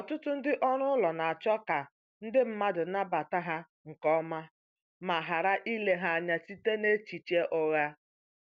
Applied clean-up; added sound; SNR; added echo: none; none; none; none.